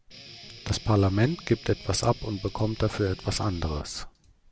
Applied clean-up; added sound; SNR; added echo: none; Guitar; 18 dB; none.